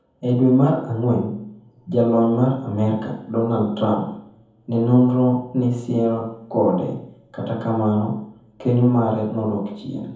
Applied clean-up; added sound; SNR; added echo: none; none; none; reverberation time 0.7 s.